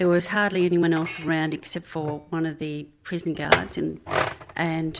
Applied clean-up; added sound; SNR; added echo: none; Chink, clink; 6 dB; none.